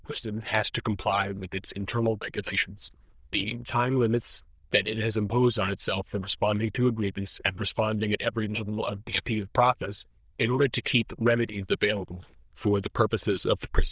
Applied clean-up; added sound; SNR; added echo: neural diffusion model UNIVERSE++.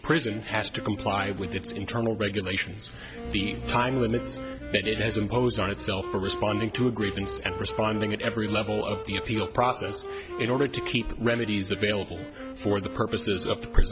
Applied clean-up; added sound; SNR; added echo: none; Wind instrument, woodwind instrument; 11 dB; none.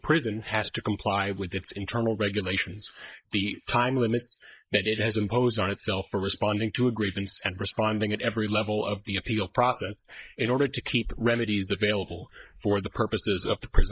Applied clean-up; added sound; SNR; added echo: neural mask model Resemble Enhance denoiser.